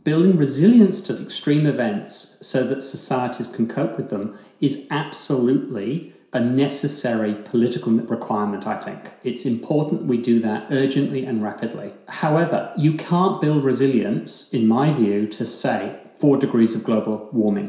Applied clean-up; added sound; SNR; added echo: none; none; none; reverberation time 0.7 s.